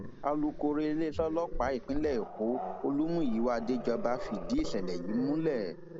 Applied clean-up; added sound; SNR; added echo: none; Growling; 6 dB; none.